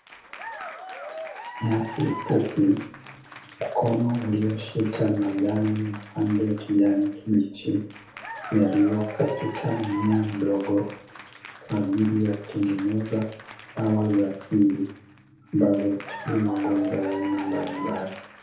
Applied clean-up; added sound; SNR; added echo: none; Applause / Cheering; 15 dB; reverberation time 0.6 s.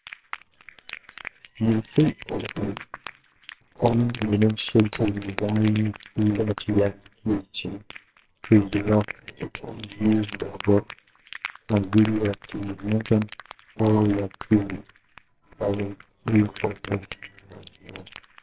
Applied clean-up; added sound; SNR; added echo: neural separator model SepFormer WHAMR!.